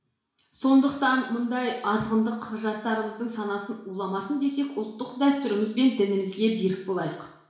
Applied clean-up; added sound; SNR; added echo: none; none; none; reverberation time 0.7 s.